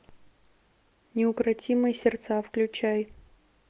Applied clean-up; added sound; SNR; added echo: none; none; none; none.